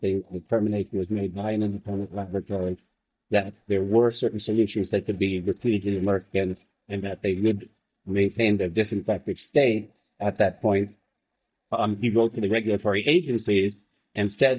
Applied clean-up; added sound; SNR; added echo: neural mask model DeepFilterNet 3.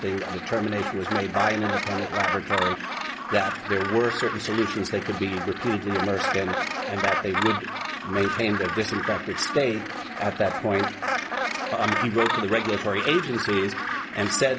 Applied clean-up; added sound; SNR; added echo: none; Gull, seagull; 2 dB; none.